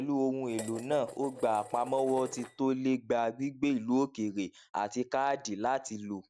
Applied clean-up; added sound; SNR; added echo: none; Dishes, pots, and pans; 16 dB; none.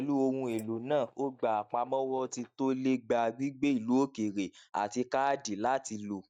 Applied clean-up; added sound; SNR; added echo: neural mask model DeepFilterNet 3.